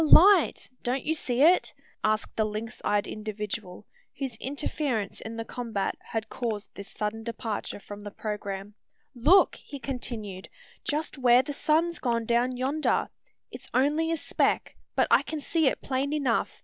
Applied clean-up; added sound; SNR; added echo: none; none; none; none.